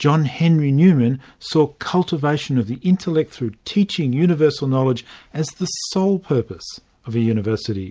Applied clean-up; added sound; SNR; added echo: none; none; none; none.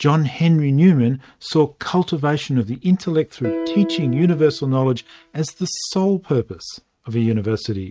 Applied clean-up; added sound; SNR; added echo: neural mask model RNNoise.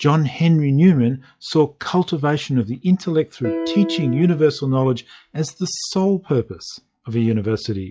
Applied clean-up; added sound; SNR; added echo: classical method log-MMSE.